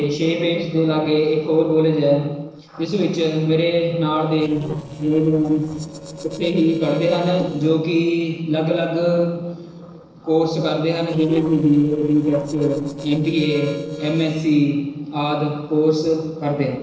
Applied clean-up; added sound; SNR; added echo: neural separator model SepFormer DNS4.